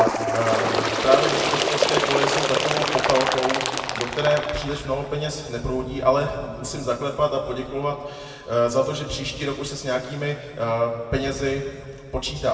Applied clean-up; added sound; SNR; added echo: none; Bird; 3 dB; reverberation time 1.9 s.